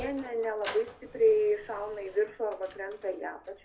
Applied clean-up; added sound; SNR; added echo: none; Sliding door; 17 dB; reverberation time 0.3 s.